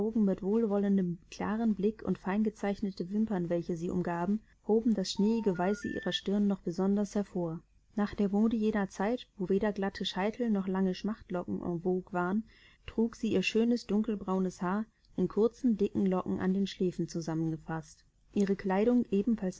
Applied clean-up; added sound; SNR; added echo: none; Telephone; 17 dB; none.